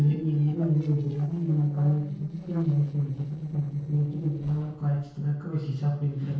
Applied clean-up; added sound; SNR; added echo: neural separator model SepFormer DNS4.